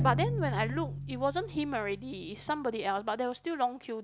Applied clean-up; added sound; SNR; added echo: none; Bowed string instrument; 5 dB; none.